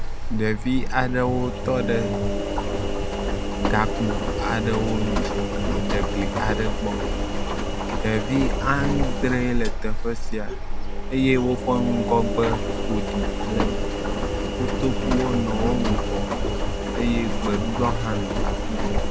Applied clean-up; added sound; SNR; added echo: none; Engine; -2 dB; none.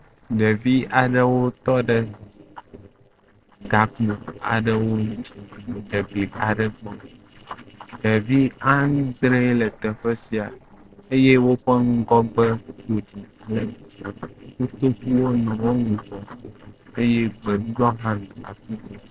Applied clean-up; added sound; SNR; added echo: neural separator model SepFormer DNS4.